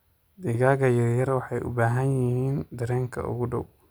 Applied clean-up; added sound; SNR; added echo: none; none; none; none.